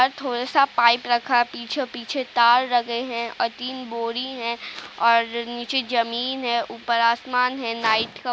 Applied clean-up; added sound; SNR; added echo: none; none; none; none.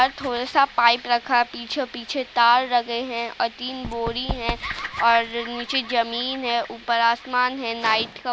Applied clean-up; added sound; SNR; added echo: none; Run + Bird vocalization, bird call, bird song; 15 dB; none.